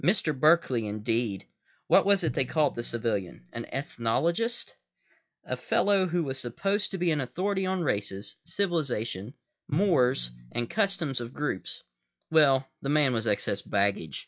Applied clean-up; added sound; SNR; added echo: classical method log-MMSE.